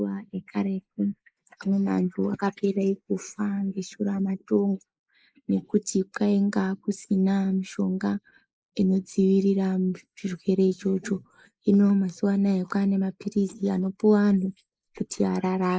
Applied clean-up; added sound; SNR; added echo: neural mask model Resemble Enhance denoiser.